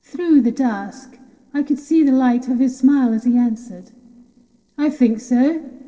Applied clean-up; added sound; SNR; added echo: neural separator model SepFormer DNS4.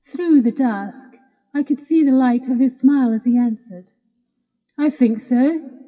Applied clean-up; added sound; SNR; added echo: classical method WPE with log-MMSE.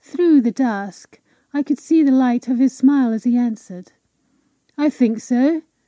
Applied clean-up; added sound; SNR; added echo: none; none; none; none.